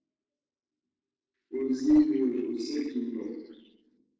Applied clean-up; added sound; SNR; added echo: neural separator model SepFormer DNS4.